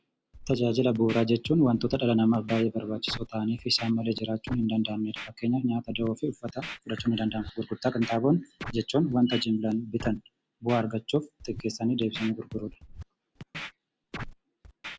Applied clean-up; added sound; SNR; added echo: none; Scratching (performance technique); 15 dB; none.